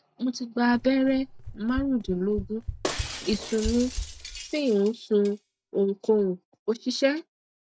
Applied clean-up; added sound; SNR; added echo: none; Shatter + Run; 10 dB; none.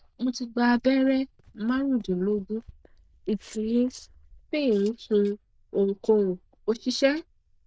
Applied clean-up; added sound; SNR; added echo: neural diffusion model UNIVERSE++.